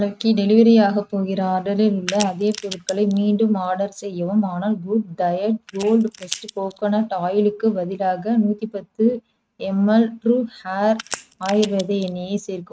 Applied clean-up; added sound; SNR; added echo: neural mask model RNNoise.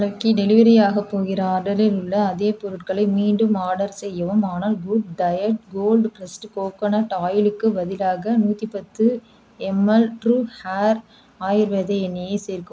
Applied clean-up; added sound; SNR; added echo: none; none; none; none.